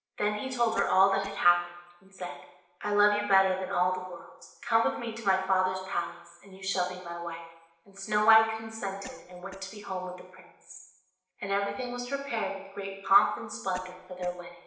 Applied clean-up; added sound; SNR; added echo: neural separator model SepFormer DNS4.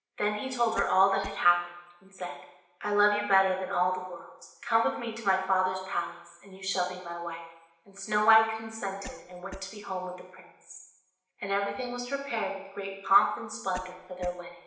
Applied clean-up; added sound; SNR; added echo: none; Cough; 17 dB; reverberation time 0.8 s.